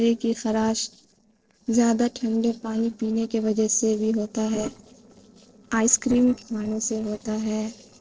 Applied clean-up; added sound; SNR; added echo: neural separator model SepFormer DNS4.